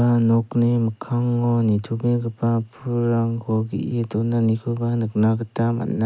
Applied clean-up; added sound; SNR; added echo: none; none; none; none.